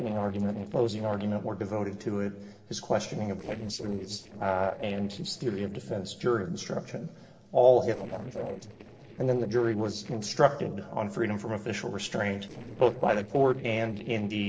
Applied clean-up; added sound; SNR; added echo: neural separator model SepFormer DNS4.